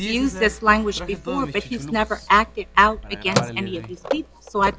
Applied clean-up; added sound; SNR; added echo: none; Telephone; 9 dB; none.